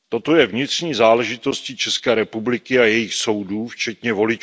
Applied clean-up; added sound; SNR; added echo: none; none; none; none.